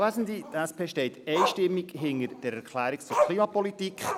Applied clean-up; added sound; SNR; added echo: none; Growling; 4 dB; none.